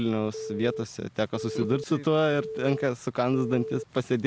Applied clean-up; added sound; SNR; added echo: none; Telephone; 10 dB; none.